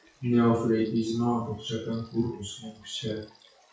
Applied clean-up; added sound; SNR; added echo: classical method WPE with log-MMSE.